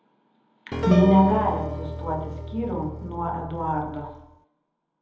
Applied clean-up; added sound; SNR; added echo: none; Piano; 5 dB; reverberation time 1.0 s.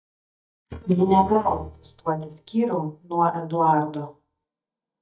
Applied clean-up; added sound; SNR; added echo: neural mask model DeepFilterNet 3.